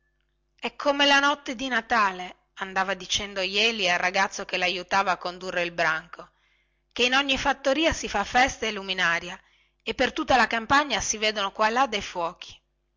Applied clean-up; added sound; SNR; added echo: none; none; none; none.